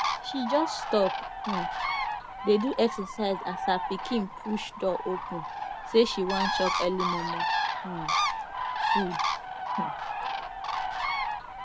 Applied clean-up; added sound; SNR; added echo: none; Bird; 0 dB; none.